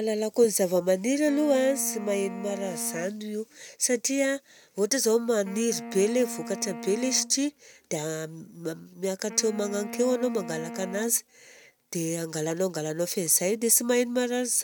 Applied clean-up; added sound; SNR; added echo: none; Wind instrument, woodwind instrument; 13 dB; none.